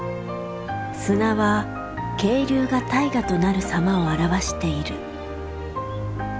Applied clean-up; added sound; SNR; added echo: none; none; none; none.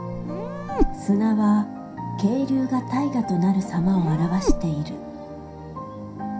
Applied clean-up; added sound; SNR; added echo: none; Meow; 2 dB; reverberation time 0.3 s.